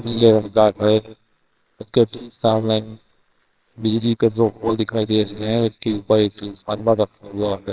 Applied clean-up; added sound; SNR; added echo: neural separator model SepFormer WHAMR!.